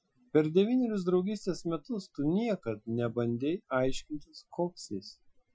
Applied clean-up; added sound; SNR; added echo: classical method Wiener filter.